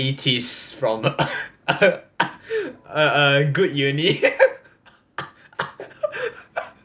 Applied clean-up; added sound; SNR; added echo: none; none; none; none.